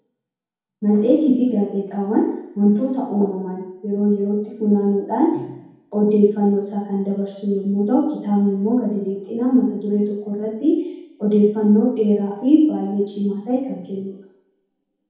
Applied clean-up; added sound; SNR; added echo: none; none; none; reverberation time 2.0 s.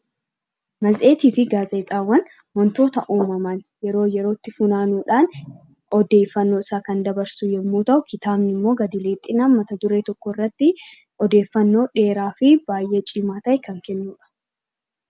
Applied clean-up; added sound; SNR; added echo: none; none; none; none.